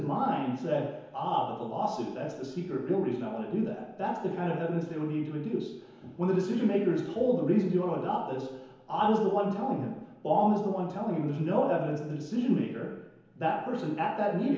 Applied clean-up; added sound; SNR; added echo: none; none; none; reverberation time 1.0 s.